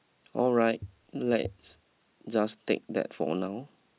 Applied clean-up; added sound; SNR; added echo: none; Walk, footsteps / Bird vocalization, bird call, bird song; 19 dB; none.